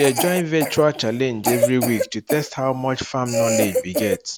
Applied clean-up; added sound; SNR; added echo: none; Cough; 3 dB; none.